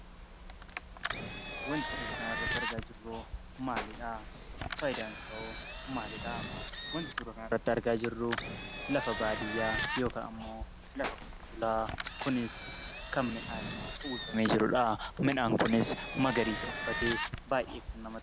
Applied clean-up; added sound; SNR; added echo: none; Engine; -3 dB; none.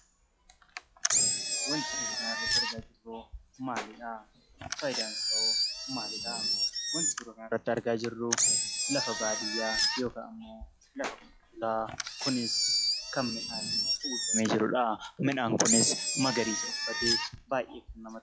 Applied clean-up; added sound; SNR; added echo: classical method log-MMSE.